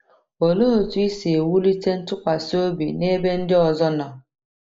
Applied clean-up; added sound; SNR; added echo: neural mask model Resemble Enhance denoiser.